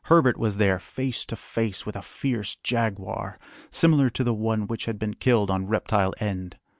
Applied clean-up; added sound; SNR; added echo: none; none; none; none.